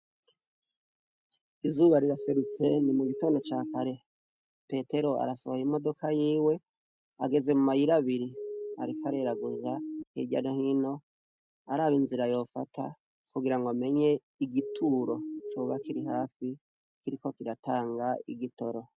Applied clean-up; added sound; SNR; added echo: neural mask model RNNoise.